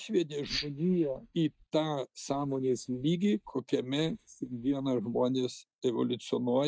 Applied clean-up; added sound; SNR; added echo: neural mask model DeepFilterNet 3.